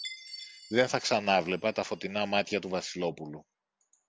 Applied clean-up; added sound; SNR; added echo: none; Chime; 19 dB; none.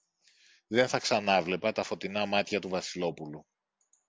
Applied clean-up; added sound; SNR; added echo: none; none; none; none.